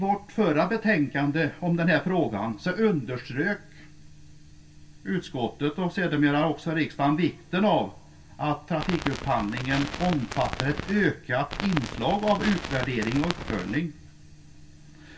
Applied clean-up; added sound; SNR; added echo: none; Crackle; 8 dB; reverberation time 0.2 s.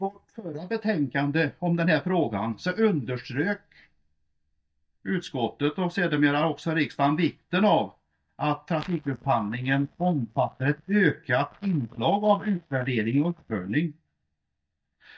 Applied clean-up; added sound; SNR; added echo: neural mask model DeepFilterNet 3.